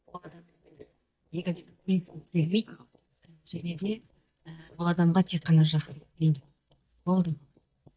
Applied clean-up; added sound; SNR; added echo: neural mask model DeepFilterNet 3.